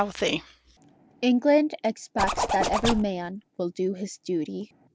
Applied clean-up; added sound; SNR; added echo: none; Zipper (clothing); 2 dB; none.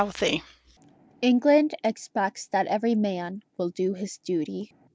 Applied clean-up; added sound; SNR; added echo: none; none; none; none.